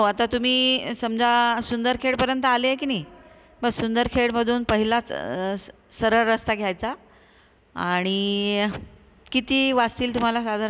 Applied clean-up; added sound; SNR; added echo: none; none; none; none.